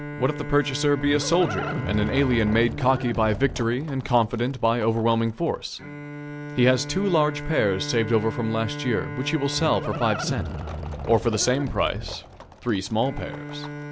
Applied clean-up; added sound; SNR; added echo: none; Bowed string instrument + Livestock, farm animals, working animals; 9 dB; none.